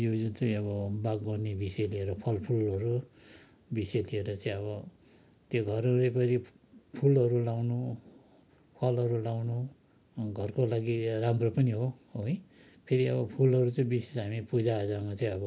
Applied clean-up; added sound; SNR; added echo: none; none; none; none.